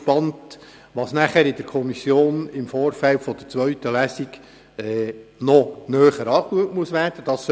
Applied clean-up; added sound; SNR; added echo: none; none; none; none.